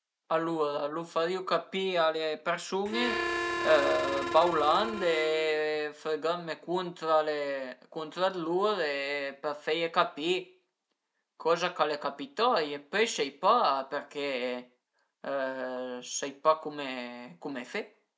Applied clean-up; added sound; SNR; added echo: none; Harmonica; 4 dB; none.